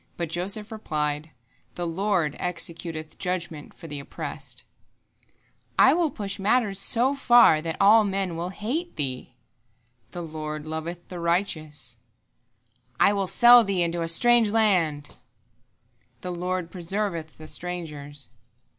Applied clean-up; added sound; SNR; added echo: none; none; none; none.